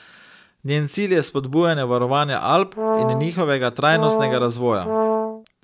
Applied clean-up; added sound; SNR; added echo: none; Brass instrument; 1 dB; none.